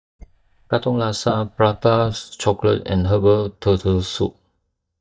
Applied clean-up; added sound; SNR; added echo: neural mask model DeepFilterNet 3.